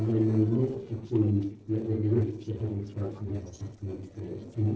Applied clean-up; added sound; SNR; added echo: neural separator model SepFormer DNS4.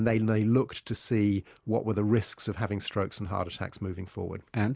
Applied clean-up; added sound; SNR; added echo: none; none; none; none.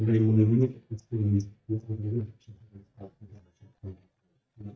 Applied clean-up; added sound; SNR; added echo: neural mask model DeepFilterNet 3.